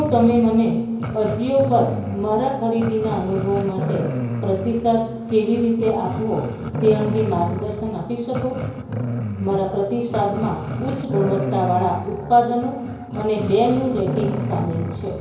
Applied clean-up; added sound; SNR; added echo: none; Growling; 6 dB; reverberation time 0.6 s.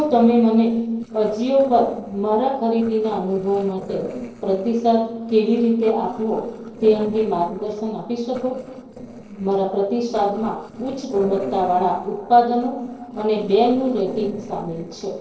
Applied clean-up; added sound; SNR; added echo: neural separator model SepFormer DNS4.